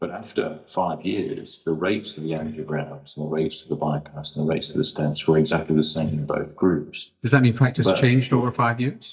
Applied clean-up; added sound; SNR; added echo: neural mask model DeepFilterNet 3.